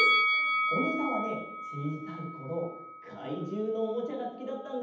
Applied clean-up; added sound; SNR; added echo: none; Bell; -3 dB; reverberation time 0.8 s.